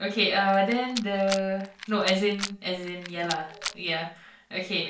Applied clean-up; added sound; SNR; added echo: none; Rattle; 11 dB; reverberation time 0.3 s.